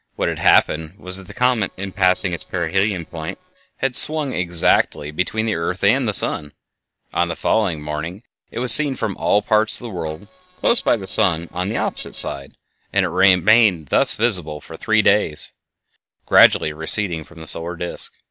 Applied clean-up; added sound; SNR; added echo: neural separator model SepFormer DNS4.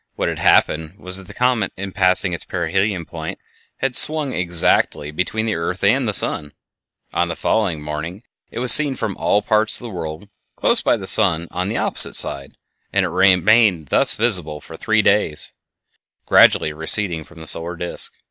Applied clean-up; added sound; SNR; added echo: neural mask model Resemble Enhance denoiser.